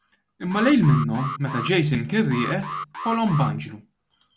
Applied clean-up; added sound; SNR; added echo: none; Alarm; 11 dB; none.